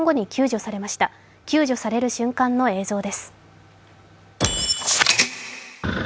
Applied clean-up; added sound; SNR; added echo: none; none; none; none.